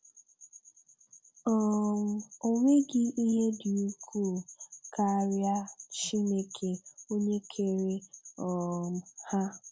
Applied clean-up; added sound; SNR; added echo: none; none; none; none.